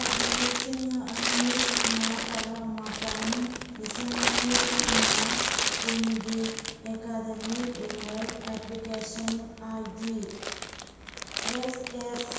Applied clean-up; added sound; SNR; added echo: none; Crumpling, crinkling; -2 dB; reverberation time 1.2 s.